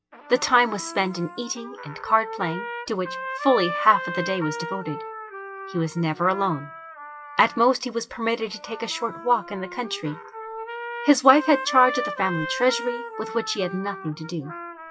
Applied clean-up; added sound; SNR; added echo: classical method WPE with log-MMSE.